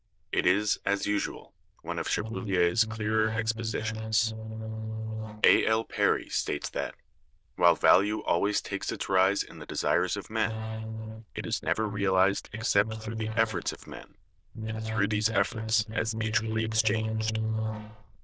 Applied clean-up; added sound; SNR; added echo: neural diffusion model UNIVERSE++.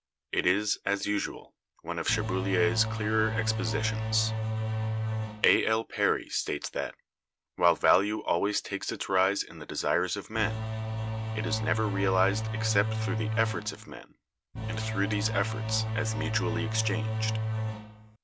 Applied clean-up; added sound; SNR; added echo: none; Engine / Domestic sounds, home sounds; 0 dB; none.